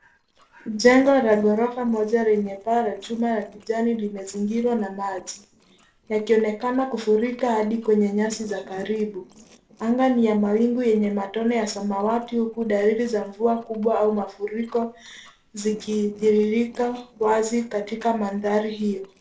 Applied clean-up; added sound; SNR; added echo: neural separator model SepFormer DNS4.